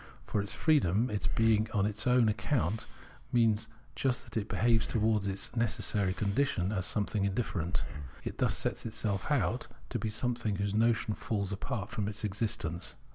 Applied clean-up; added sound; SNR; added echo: none; Breathing; 4 dB; none.